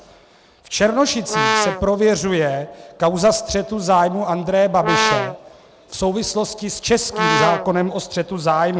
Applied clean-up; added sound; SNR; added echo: none; Brass instrument; 1 dB; none.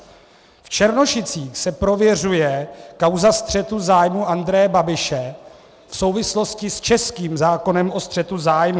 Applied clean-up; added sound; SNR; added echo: none; none; none; none.